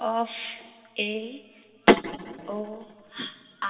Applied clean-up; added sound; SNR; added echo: none; none; none; reverberation time 1.7 s.